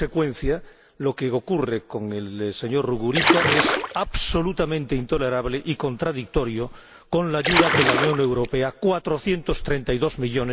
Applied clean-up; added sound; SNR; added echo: none; Splash, splatter; -2 dB; none.